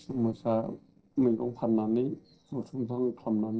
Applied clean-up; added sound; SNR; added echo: neural separator model SepFormer DNS4.